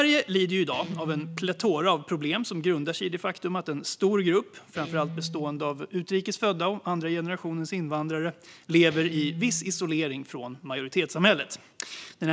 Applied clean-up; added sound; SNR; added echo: none; Guitar; 16 dB; none.